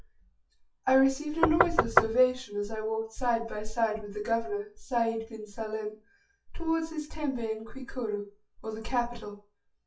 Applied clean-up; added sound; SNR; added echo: classical method WPE with log-MMSE.